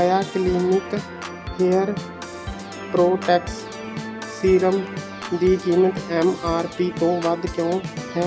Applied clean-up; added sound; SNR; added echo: none; Organ; 11 dB; none.